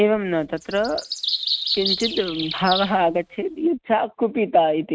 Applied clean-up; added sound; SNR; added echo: neural mask model RNNoise.